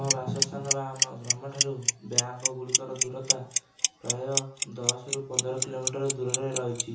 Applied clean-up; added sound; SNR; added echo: none; Clock; -4 dB; reverberation time 0.8 s.